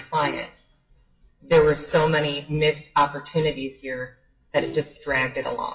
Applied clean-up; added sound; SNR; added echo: classical method WPE with log-MMSE.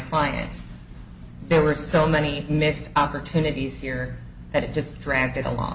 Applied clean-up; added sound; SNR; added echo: none; none; none; none.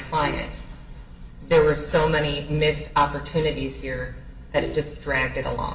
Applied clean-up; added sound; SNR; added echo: none; Vehicle horn, car horn, honking; 20 dB; reverberation time 2.4 s.